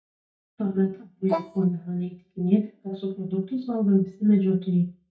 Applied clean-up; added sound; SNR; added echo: neural mask model DeepFilterNet 3.